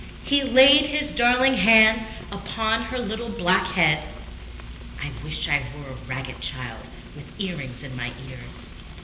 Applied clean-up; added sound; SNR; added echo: none; Frying (food); 12 dB; reverberation time 1.4 s.